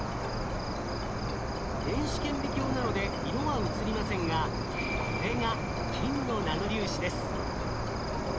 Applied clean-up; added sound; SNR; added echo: none; Cricket; -3 dB; none.